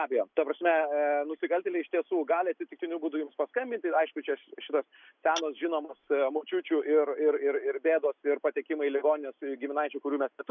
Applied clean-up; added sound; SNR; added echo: neural mask model Resemble Enhance denoiser.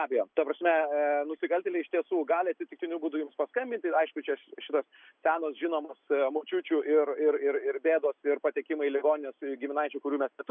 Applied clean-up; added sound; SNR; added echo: none; none; none; none.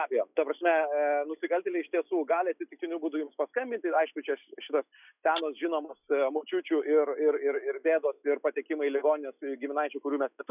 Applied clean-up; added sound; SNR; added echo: classical method log-MMSE.